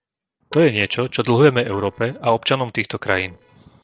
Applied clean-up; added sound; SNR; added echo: neural separator model SepFormer DNS4.